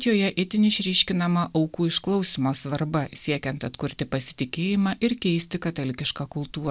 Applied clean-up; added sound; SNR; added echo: none; none; none; none.